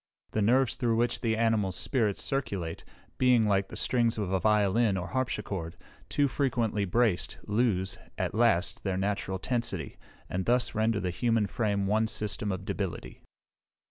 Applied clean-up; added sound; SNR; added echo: none; none; none; none.